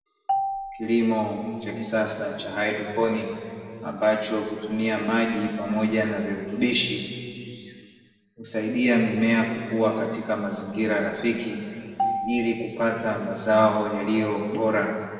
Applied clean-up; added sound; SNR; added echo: none; Marimba, xylophone; 7 dB; reverberation time 2.4 s.